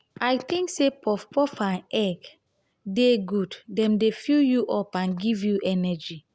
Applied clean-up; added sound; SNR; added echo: none; none; none; none.